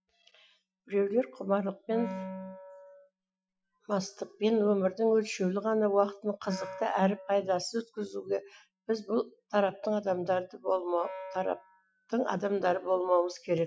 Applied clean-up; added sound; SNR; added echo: classical method Wiener filter.